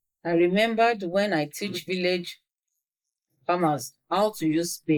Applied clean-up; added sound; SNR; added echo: neural mask model Resemble Enhance denoiser.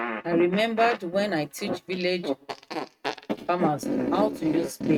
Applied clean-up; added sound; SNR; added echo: neural mask model RNNoise.